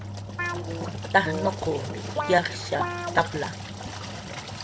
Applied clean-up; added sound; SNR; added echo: none; Engine + Guitar; 3 dB; none.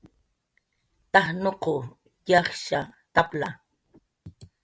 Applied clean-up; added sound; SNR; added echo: none; none; none; none.